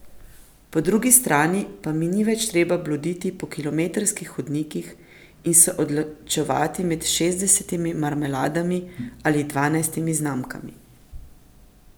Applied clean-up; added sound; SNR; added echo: none; none; none; none.